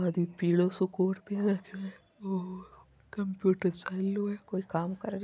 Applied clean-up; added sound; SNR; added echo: none; none; none; none.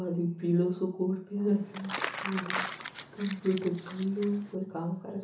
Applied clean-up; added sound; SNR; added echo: none; Crumpling, crinkling; 7 dB; reverberation time 0.8 s.